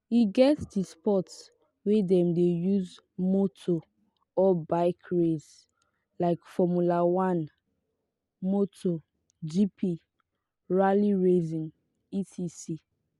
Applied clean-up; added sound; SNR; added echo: none; none; none; none.